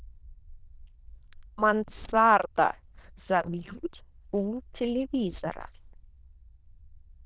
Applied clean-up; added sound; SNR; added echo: neural diffusion model UNIVERSE++.